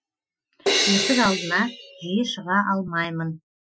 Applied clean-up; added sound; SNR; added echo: classical method Wiener filter.